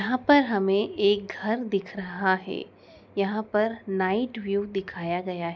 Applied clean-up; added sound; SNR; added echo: none; none; none; none.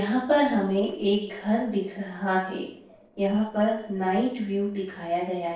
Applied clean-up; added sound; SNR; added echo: neural separator model SepFormer DNS4.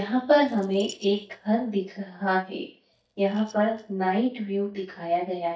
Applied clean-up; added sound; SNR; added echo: neural mask model DeepFilterNet 3.